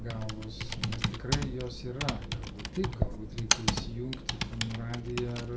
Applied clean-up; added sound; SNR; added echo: none; Computer keyboard; -3 dB; reverberation time 0.2 s.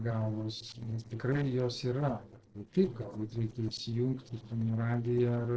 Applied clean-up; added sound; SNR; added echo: neural separator model SepFormer DNS4.